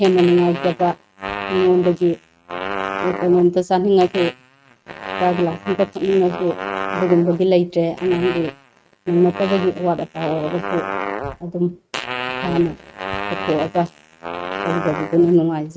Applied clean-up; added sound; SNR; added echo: neural mask model RNNoise.